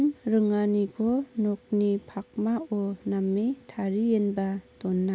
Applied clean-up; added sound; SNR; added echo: none; none; none; none.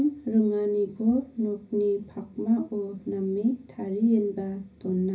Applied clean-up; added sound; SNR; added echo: none; none; none; reverberation time 0.4 s.